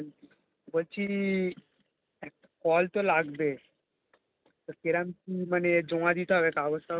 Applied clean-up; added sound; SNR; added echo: none; none; none; none.